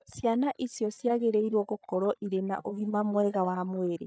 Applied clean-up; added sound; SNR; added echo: neural mask model DeepFilterNet 3.